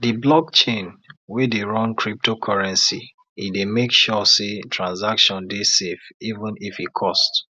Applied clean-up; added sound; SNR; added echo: none; none; none; none.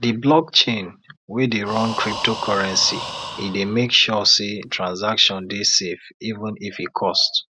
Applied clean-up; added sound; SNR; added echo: none; Breathing; 12 dB; none.